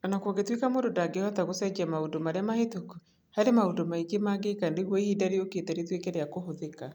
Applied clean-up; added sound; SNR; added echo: none; none; none; none.